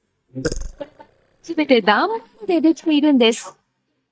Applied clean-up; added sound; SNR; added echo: neural mask model DeepFilterNet 3.